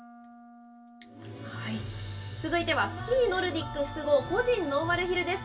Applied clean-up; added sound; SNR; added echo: none; Wind instrument, woodwind instrument; 20 dB; reverberation time 0.1 s.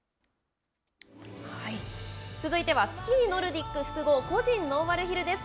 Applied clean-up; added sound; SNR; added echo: none; none; none; none.